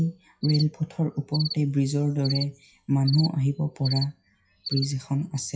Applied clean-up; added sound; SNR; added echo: classical method WPE with log-MMSE.